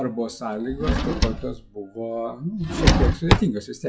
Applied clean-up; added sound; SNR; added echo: classical method WPE with log-MMSE.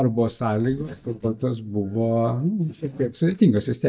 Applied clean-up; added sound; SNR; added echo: neural mask model DeepFilterNet 3.